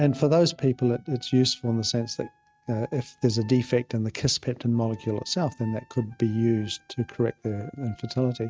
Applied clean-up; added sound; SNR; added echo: neural mask model RNNoise.